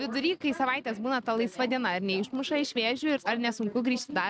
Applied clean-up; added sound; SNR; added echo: neural mask model RNNoise.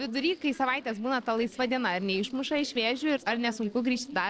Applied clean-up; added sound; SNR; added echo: neural separator model SepFormer DNS4.